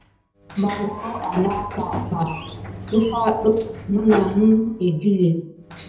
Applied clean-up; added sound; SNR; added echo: none; Sliding door; 12 dB; reverberation time 0.9 s.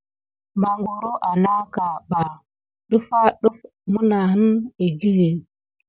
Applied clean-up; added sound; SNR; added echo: none; none; none; none.